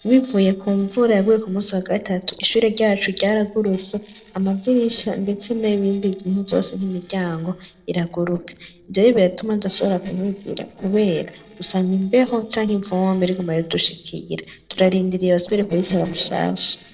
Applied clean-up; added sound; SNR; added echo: neural separator model SepFormer DNS4.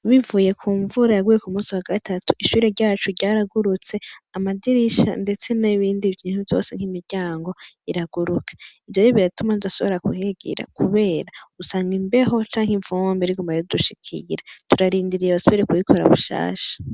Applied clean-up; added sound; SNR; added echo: none; none; none; none.